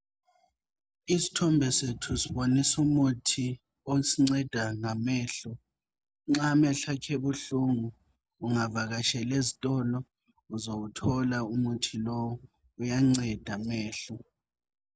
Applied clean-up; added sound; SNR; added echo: none; none; none; none.